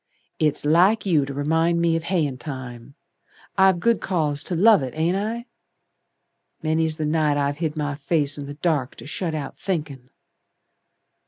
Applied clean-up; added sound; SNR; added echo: none; none; none; none.